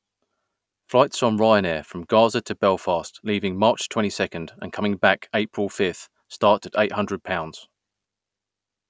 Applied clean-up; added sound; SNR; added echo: none; none; none; none.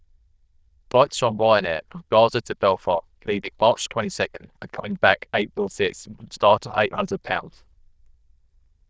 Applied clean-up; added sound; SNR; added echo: neural diffusion model UNIVERSE++.